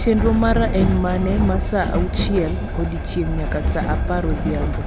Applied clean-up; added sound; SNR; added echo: none; Train; -1 dB; none.